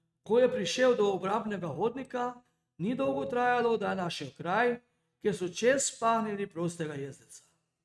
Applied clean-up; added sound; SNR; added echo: neural mask model RNNoise.